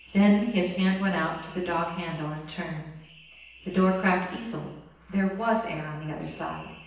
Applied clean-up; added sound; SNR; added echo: none; none; none; reverberation time 0.9 s.